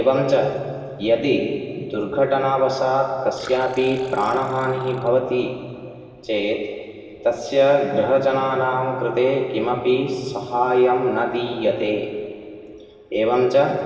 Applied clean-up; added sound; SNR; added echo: neural separator model SepFormer DNS4.